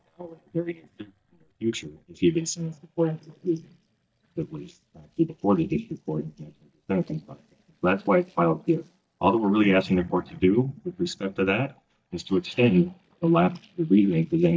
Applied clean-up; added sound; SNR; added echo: neural mask model DeepFilterNet 3.